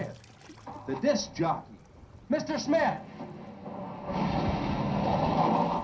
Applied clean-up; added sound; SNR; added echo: none; Waves, surf; 16 dB; reverberation time 0.3 s.